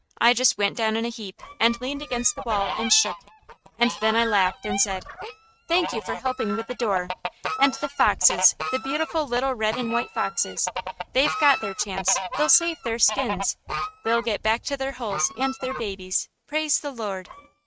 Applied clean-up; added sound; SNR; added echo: neural mask model RNNoise.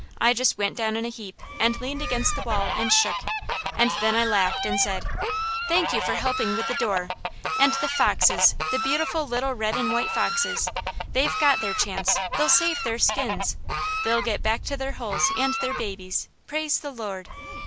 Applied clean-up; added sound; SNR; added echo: none; Fowl; 3 dB; none.